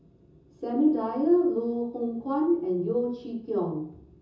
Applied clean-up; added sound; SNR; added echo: none; none; none; reverberation time 0.6 s.